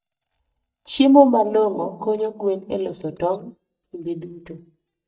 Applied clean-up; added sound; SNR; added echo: neural mask model DeepFilterNet 3.